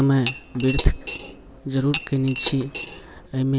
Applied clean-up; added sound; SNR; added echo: none; Cutlery, silverware / Dishes, pots, and pans; 6 dB; none.